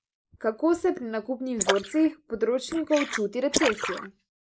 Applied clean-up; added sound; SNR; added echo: neural mask model Resemble Enhance denoiser.